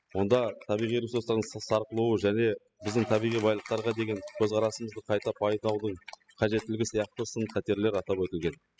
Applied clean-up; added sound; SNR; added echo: classical method spectral subtraction.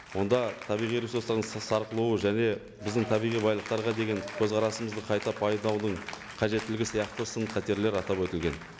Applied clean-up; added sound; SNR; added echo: none; Applause / Cheering; 14 dB; none.